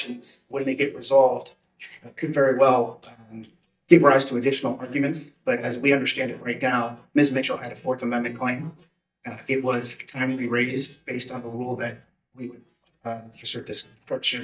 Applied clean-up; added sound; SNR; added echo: neural mask model DeepFilterNet 3.